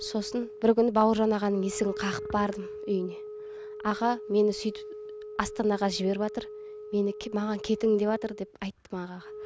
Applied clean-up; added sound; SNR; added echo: none; Wind instrument, woodwind instrument; 12 dB; none.